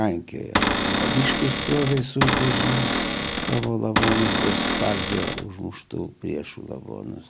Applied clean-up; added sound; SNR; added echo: none; Cupboard open or close / Door; -3 dB; none.